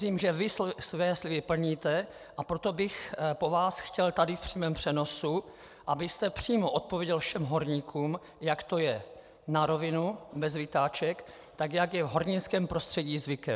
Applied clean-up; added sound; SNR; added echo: none; none; none; none.